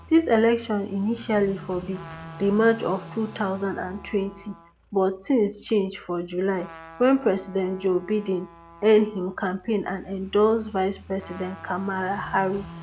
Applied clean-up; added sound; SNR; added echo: none; Trumpet + Car passing by / Idling; 19 dB; none.